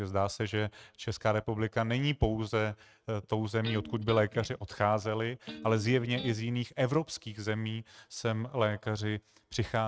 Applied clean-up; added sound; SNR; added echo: neural mask model RNNoise.